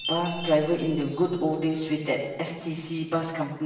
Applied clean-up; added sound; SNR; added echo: none; Chime; 14 dB; reverberation time 1.1 s.